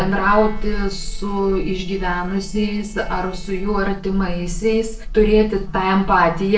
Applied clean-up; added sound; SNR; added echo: neural separator model SepFormer DNS4.